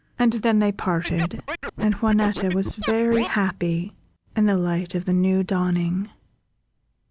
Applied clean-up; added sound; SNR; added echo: none; Scratching (performance technique); 9 dB; none.